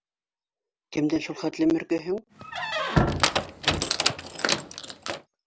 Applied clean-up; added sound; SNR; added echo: none; Squeak; -4 dB; none.